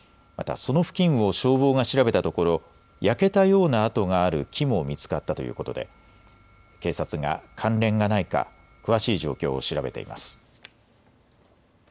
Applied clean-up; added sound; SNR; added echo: none; none; none; none.